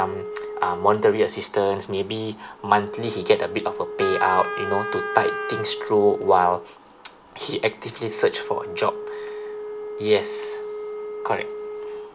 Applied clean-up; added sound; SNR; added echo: none; Wind instrument, woodwind instrument + Wind instrument, woodwind instrument; 8 dB; none.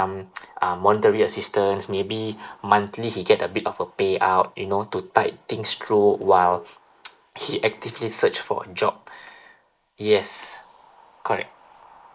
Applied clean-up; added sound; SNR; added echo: neural mask model Resemble Enhance denoiser.